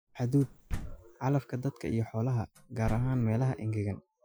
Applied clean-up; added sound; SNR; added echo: classical method Wiener filter.